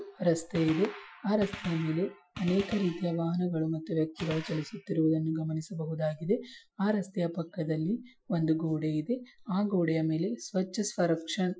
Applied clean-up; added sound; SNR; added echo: classical method Wiener filter.